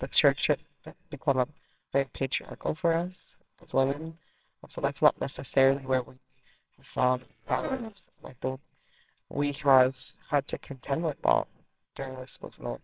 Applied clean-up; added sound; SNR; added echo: neural separator model SepFormer WHAMR!.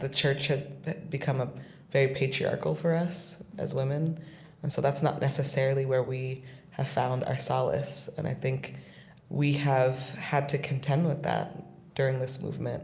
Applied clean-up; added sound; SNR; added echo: none; none; none; none.